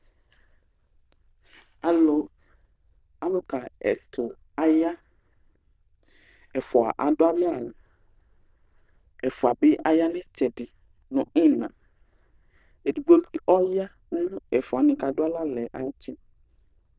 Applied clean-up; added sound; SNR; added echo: neural diffusion model UNIVERSE++.